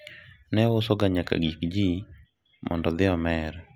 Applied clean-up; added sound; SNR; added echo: none; none; none; none.